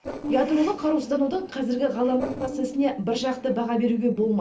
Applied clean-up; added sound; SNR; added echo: neural separator model SepFormer DNS4.